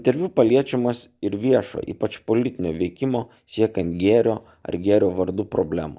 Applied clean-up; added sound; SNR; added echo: none; none; none; none.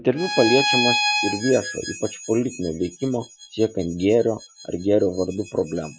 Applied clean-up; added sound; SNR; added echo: classical method Wiener filter.